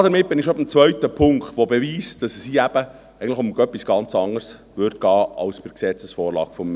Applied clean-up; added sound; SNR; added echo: none; none; none; none.